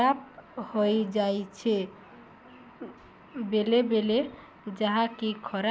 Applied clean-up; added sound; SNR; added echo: none; none; none; none.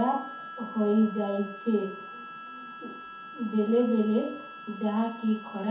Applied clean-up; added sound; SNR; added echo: none; Harmonica; 14 dB; reverberation time 0.5 s.